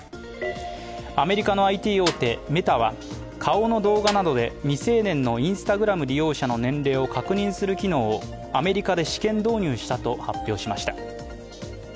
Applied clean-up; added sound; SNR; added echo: none; Snare drum; 13 dB; none.